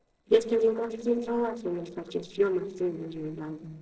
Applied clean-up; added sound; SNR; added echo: neural separator model SepFormer DNS4.